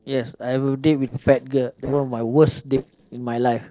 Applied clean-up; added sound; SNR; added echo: neural separator model SepFormer DNS4.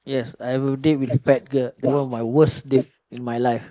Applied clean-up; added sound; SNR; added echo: neural mask model Resemble Enhance denoiser.